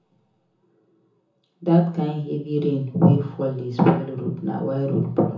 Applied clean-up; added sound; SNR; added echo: none; none; none; reverberation time 0.6 s.